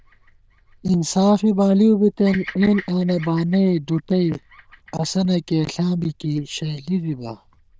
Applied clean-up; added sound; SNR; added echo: neural diffusion model UNIVERSE++.